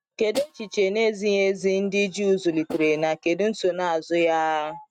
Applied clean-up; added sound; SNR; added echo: neural mask model RNNoise.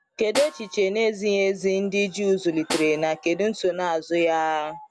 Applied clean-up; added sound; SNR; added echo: none; Snare drum; 14 dB; none.